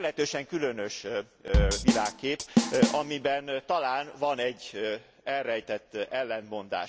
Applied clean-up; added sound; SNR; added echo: none; Drum / Drum kit; -4 dB; none.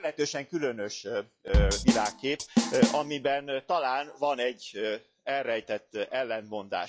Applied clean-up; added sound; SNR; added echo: classical method log-MMSE.